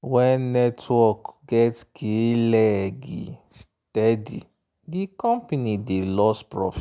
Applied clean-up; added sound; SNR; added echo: none; none; none; none.